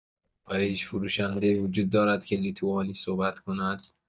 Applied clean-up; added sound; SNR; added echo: neural mask model DeepFilterNet 3.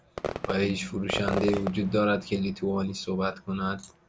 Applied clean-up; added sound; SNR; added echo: none; Fireworks; 8 dB; none.